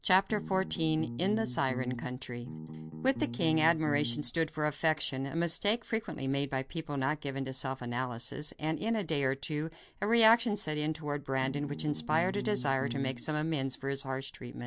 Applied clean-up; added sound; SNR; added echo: none; Bass guitar; 8 dB; none.